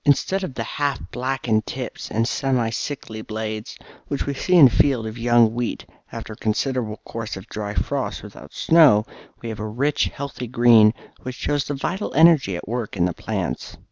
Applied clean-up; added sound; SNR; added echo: none; none; none; none.